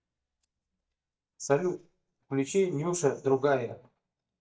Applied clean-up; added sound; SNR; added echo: neural mask model DeepFilterNet 3.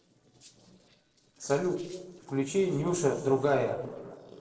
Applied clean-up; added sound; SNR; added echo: neural separator model SepFormer DNS4.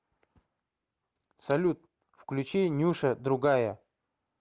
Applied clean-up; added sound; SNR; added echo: none; none; none; none.